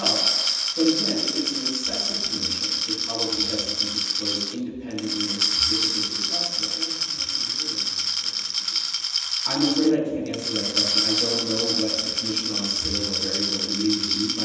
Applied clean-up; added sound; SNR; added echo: none; Glass; -4 dB; reverberation time 1.1 s.